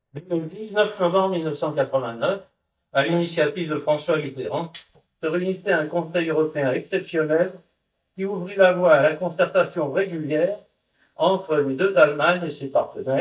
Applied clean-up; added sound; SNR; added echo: neural mask model DeepFilterNet 3.